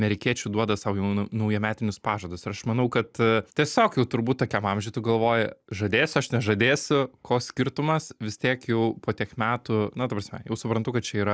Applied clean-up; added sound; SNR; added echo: none; none; none; none.